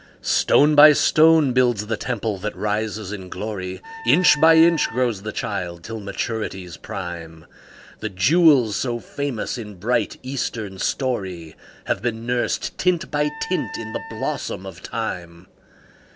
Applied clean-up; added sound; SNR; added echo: none; Wind instrument, woodwind instrument; 14 dB; none.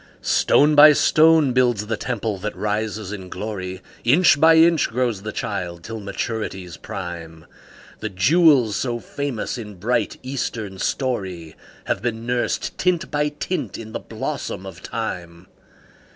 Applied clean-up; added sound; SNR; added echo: none; none; none; none.